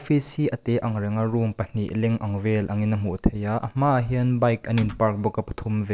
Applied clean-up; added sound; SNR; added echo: none; Typing; 13 dB; none.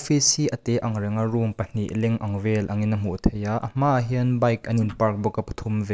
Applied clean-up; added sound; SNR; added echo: neural mask model Resemble Enhance denoiser.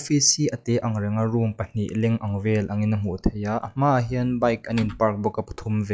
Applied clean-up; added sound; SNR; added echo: classical method log-MMSE.